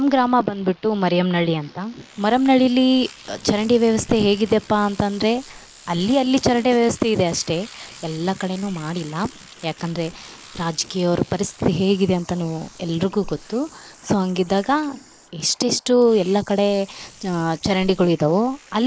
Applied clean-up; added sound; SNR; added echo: neural mask model Resemble Enhance denoiser.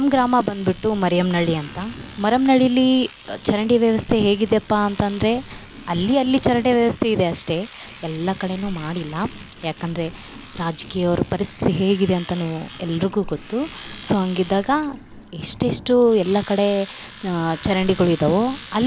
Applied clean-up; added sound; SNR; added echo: none; Domestic sounds, home sounds + Walk, footsteps; 17 dB; none.